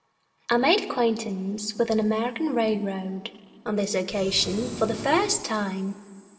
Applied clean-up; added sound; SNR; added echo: none; Engine; 11 dB; reverberation time 2.7 s.